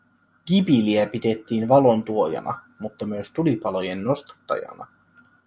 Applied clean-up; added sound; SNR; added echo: none; none; none; none.